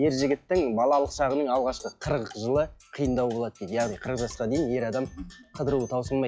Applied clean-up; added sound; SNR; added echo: classical method log-MMSE.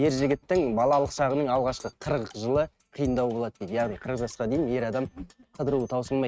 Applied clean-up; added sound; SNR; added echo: neural mask model RNNoise.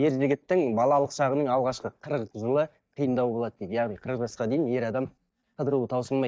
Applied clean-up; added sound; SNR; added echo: neural mask model DeepFilterNet 3.